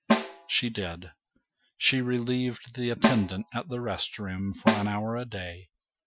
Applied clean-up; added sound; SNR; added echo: classical method Wiener filter.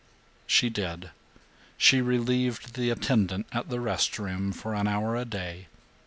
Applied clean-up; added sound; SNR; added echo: none; none; none; none.